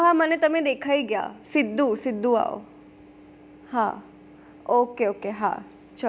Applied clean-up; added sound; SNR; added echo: none; none; none; none.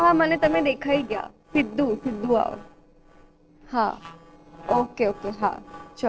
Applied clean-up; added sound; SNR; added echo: neural separator model SepFormer DNS4.